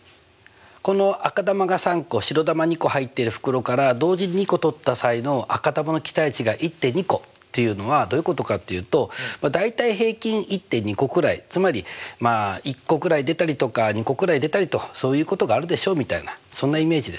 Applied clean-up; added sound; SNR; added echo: none; none; none; none.